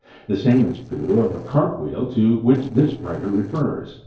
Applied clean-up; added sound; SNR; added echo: neural separator model SepFormer DNS4.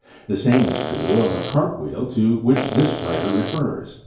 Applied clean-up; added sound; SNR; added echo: none; Fart; 4 dB; reverberation time 2.4 s.